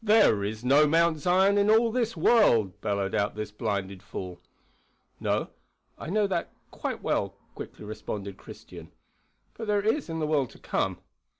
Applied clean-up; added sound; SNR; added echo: none; none; none; none.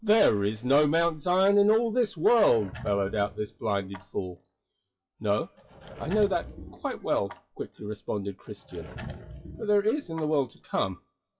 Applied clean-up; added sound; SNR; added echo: classical method WPE with log-MMSE.